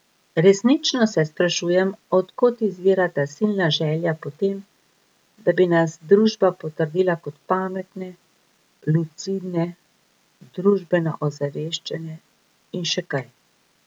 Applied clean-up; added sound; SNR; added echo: none; none; none; none.